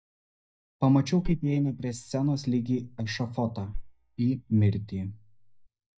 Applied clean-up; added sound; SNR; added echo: neural mask model DeepFilterNet 3.